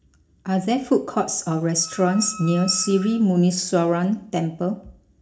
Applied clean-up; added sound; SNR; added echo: none; Wind instrument, woodwind instrument; 19 dB; reverberation time 0.4 s.